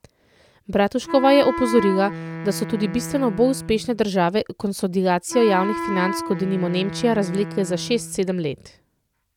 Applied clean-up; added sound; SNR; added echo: none; Wind instrument, woodwind instrument; 10 dB; none.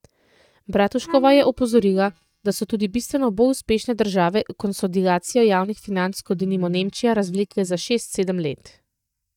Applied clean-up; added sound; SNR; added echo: neural mask model DeepFilterNet 3.